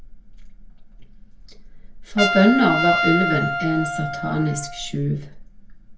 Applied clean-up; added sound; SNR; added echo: none; Trumpet; 4 dB; reverberation time 0.3 s.